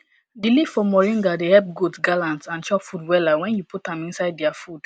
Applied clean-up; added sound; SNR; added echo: none; none; none; none.